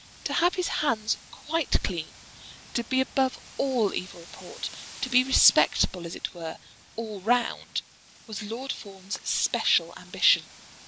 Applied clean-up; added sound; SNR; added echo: neural mask model Resemble Enhance denoiser.